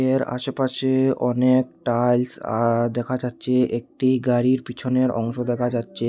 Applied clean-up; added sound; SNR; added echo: none; none; none; none.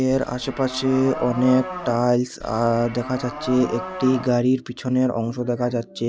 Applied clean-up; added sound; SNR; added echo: none; Livestock, farm animals, working animals; 11 dB; none.